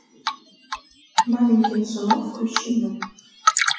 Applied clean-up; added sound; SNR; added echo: classical method WPE with log-MMSE.